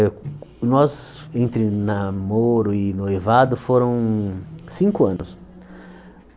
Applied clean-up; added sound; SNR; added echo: none; Microwave oven; 20 dB; none.